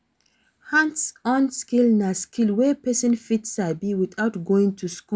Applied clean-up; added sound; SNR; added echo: none; none; none; none.